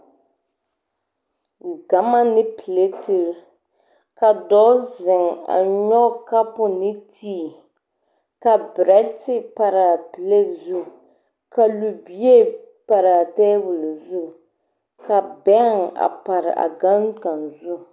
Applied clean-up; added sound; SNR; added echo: none; none; none; none.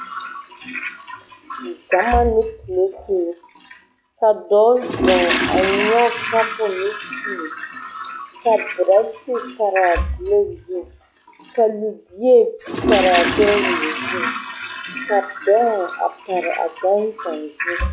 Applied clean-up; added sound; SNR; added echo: classical method log-MMSE.